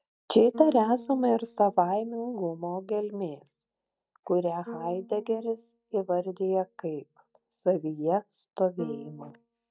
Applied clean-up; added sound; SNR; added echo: neural mask model DeepFilterNet 3.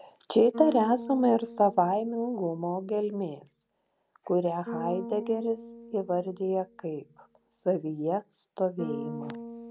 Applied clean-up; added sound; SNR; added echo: none; Bass guitar; 13 dB; none.